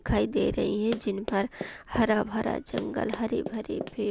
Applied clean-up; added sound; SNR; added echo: none; Run; 11 dB; none.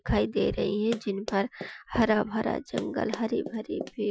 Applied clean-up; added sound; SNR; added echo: classical method Wiener filter.